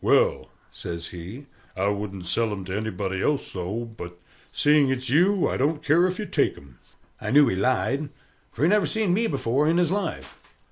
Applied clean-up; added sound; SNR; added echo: none; none; none; none.